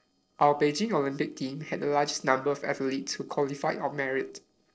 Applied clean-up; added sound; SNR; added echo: neural separator model SepFormer DNS4.